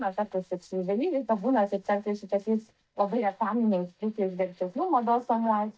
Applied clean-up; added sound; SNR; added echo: neural mask model DeepFilterNet 3.